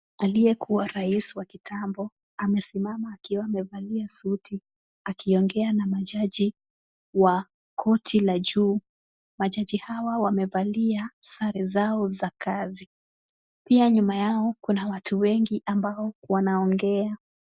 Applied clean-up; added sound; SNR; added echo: none; none; none; none.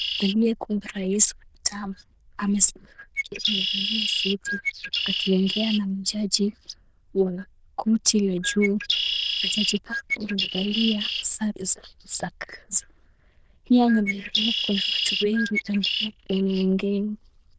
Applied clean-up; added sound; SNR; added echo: neural diffusion model UNIVERSE++.